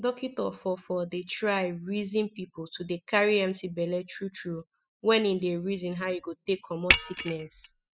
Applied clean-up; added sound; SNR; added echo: classical method spectral subtraction.